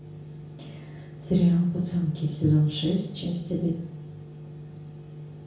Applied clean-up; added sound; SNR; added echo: none; none; none; reverberation time 0.5 s.